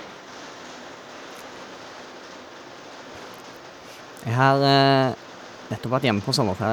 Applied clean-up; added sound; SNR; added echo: none; Rain; 16 dB; none.